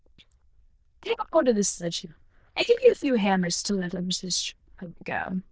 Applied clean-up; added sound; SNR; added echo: neural diffusion model UNIVERSE++.